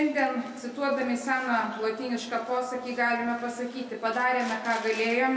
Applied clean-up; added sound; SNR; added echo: none; none; none; none.